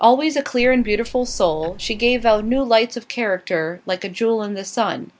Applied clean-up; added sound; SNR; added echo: none; Tick-tock; 13 dB; none.